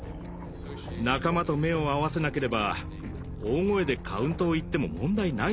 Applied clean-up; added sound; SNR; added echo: none; none; none; none.